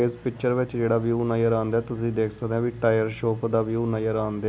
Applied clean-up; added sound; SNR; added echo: none; none; none; none.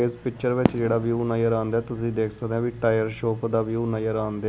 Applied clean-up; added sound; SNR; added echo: none; Fireworks; 10 dB; none.